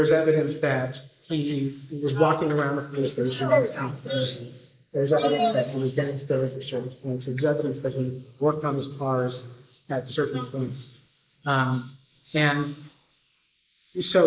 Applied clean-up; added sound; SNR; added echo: neural mask model Resemble Enhance denoiser.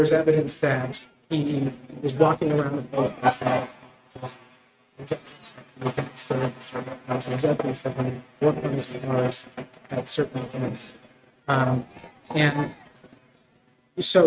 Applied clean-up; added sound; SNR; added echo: neural mask model RNNoise.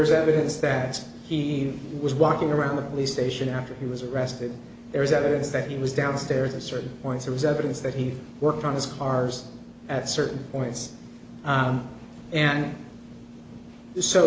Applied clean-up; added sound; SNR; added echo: none; none; none; none.